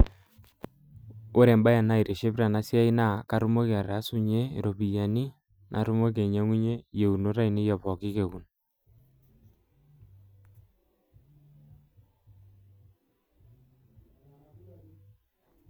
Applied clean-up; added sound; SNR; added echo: none; none; none; none.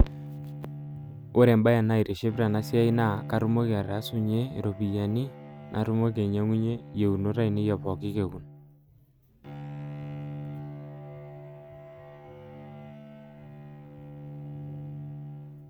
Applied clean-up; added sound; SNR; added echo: none; Bowed string instrument; 12 dB; none.